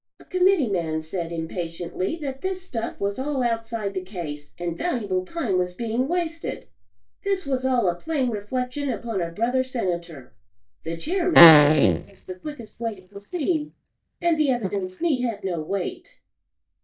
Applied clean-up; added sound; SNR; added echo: neural mask model DeepFilterNet 3.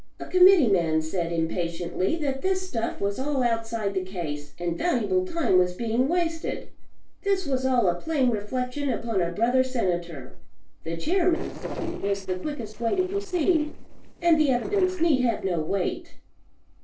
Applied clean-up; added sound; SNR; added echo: neural separator model SepFormer DNS4.